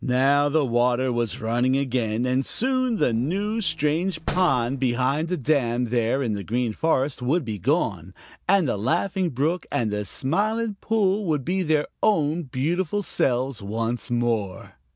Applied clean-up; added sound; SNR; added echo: none; Slam; 15 dB; none.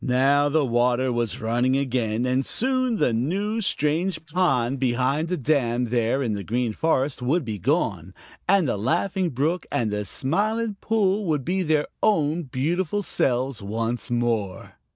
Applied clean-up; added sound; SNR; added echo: neural mask model Resemble Enhance denoiser.